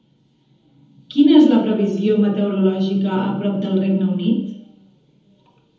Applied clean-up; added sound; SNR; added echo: none; none; none; reverberation time 1.1 s.